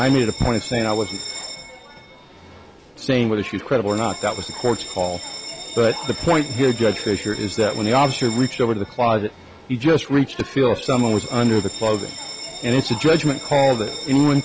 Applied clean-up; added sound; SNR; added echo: none; Bell; 13 dB; none.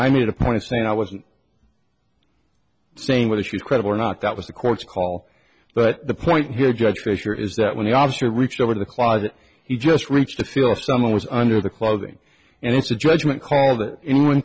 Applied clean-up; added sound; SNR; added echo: none; none; none; none.